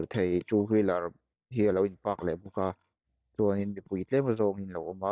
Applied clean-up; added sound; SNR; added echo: neural mask model DeepFilterNet 3.